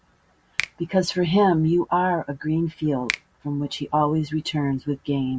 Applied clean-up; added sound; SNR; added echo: none; Finger snapping; 14 dB; none.